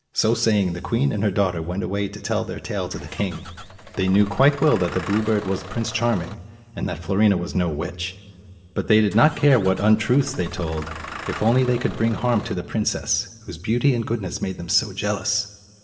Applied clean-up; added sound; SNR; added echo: none; Engine starting / Bus; 14 dB; reverberation time 2.9 s.